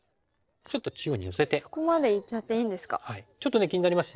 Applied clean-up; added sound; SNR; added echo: neural separator model SepFormer DNS4.